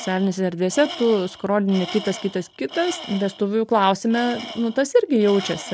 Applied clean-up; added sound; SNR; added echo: none; Tools; 15 dB; none.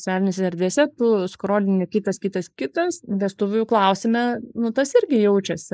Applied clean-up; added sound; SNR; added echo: neural mask model Resemble Enhance denoiser.